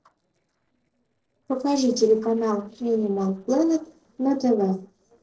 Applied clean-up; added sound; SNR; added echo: neural separator model SepFormer DNS4.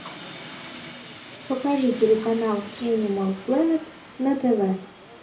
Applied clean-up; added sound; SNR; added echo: none; Train; 15 dB; reverberation time 0.4 s.